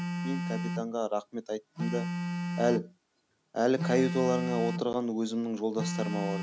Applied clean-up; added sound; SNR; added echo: none; Telephone; 4 dB; none.